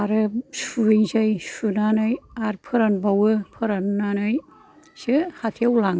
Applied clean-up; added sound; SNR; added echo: none; none; none; none.